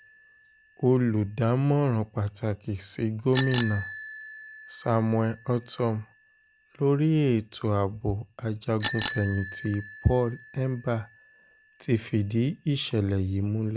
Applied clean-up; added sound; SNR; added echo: none; Bicycle bell; 15 dB; none.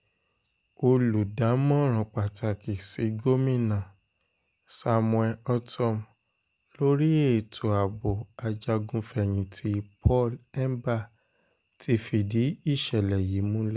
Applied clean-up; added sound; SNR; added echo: none; none; none; none.